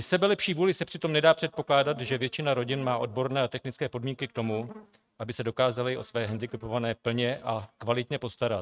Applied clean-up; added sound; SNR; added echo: neural mask model RNNoise.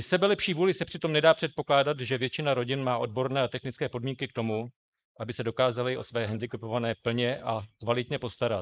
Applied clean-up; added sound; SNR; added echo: neural mask model Resemble Enhance denoiser.